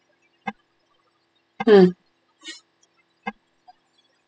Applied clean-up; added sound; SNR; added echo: classical method spectral subtraction.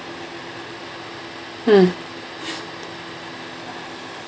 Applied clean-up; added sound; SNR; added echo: none; none; none; none.